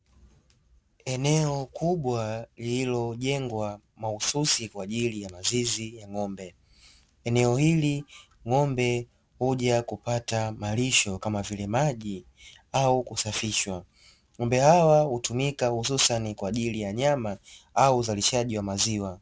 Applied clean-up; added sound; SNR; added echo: none; none; none; none.